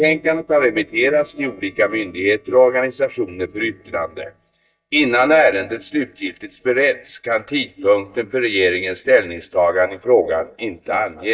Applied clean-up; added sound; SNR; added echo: neural mask model DeepFilterNet 3.